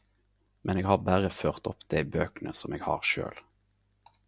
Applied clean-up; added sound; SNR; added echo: none; none; none; none.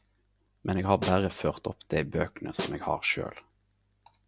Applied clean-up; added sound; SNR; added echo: none; Snare drum; 11 dB; none.